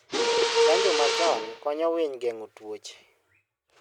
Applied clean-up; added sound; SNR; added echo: none; Mechanisms; -3 dB; none.